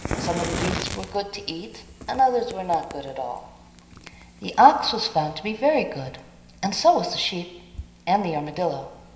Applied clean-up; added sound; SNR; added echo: none; Fire; 12 dB; reverberation time 0.9 s.